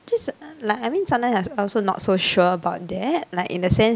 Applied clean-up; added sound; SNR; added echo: none; none; none; none.